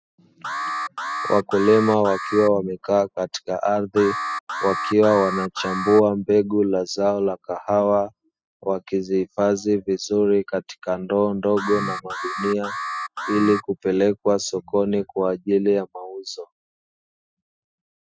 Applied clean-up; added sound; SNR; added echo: classical method spectral subtraction.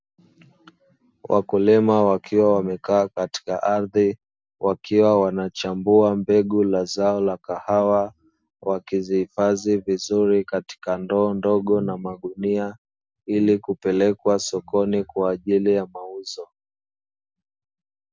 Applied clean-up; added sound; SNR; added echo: none; none; none; none.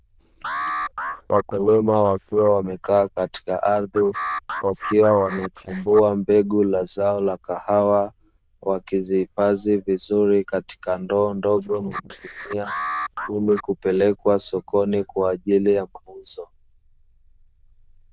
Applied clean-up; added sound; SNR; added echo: neural diffusion model UNIVERSE++.